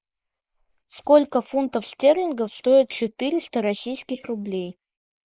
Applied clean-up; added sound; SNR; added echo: neural mask model Resemble Enhance denoiser.